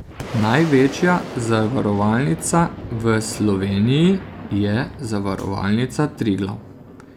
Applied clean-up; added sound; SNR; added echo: none; Boom; 14 dB; none.